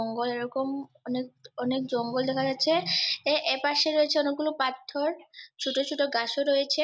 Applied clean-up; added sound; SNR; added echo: none; none; none; none.